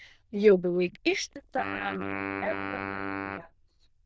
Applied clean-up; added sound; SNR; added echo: neural diffusion model UNIVERSE++.